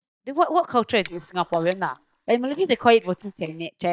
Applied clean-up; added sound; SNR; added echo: neural mask model DeepFilterNet 3.